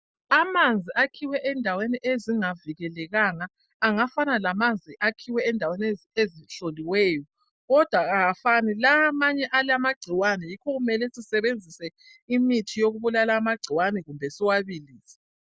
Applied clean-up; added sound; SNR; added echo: none; none; none; none.